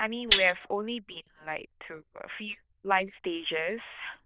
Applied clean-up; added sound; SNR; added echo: neural diffusion model UNIVERSE++.